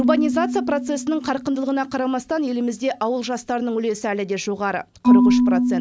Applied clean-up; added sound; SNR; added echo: none; Marimba, xylophone / Wood; -1 dB; none.